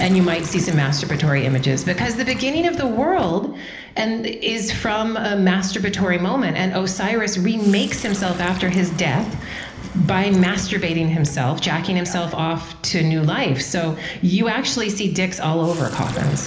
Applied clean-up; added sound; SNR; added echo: none; Sink (filling or washing); 18 dB; reverberation time 0.8 s.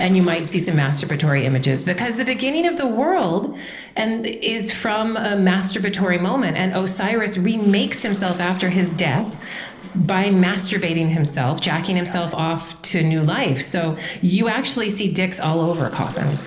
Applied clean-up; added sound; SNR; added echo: neural separator model SepFormer DNS4.